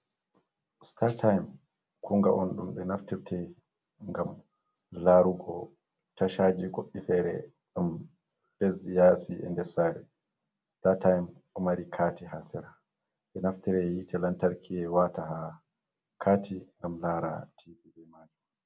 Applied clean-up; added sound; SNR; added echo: none; none; none; none.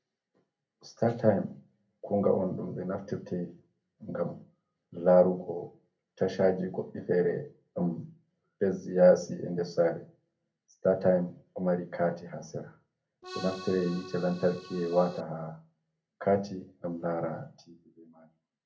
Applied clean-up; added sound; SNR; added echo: none; Accordion; 14 dB; reverberation time 0.3 s.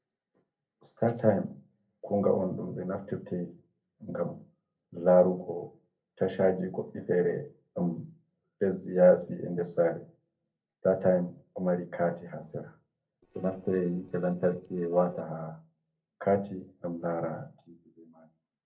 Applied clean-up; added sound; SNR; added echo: neural separator model SepFormer DNS4.